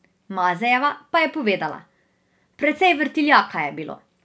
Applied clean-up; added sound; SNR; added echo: none; none; none; none.